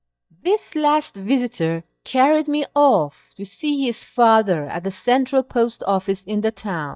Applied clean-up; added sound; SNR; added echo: neural mask model DeepFilterNet 3.